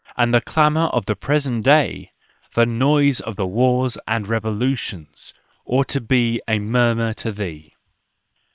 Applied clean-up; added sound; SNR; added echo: neural separator model SepFormer WHAM!.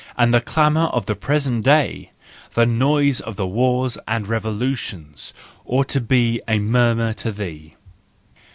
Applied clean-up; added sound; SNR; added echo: none; none; none; none.